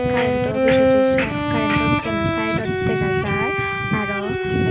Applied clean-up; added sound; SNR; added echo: none; Bowed string instrument; -4 dB; none.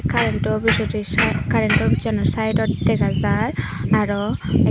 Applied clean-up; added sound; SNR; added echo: none; none; none; none.